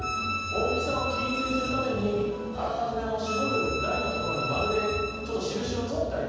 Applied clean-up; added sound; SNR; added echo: none; Bowed string instrument; 4 dB; reverberation time 1.2 s.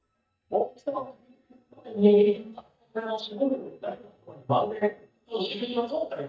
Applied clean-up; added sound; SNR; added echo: neural mask model DeepFilterNet 3.